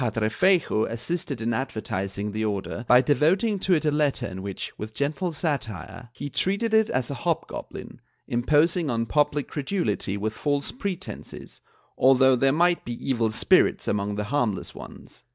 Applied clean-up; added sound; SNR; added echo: none; none; none; none.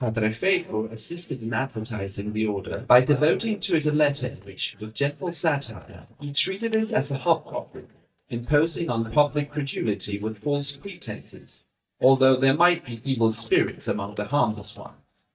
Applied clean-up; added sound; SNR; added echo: neural mask model DeepFilterNet 3.